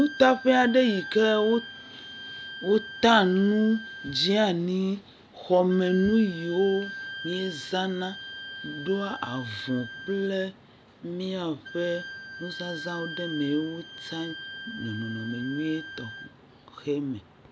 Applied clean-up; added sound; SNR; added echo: none; Wind instrument, woodwind instrument; 14 dB; none.